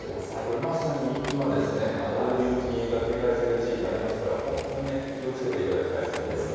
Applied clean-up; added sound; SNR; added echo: none; Printer; 13 dB; reverberation time 2.2 s.